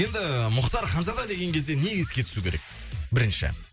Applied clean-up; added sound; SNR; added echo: none; none; none; none.